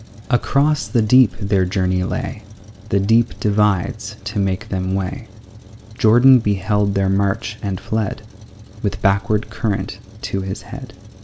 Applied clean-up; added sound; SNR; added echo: none; Truck; 20 dB; none.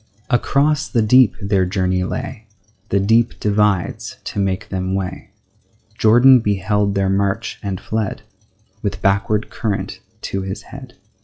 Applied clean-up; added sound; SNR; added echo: classical method log-MMSE.